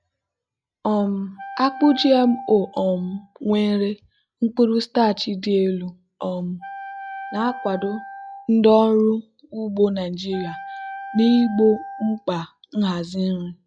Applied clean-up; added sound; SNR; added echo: classical method log-MMSE.